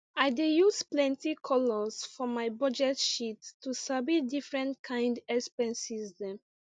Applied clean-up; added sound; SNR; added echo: none; none; none; none.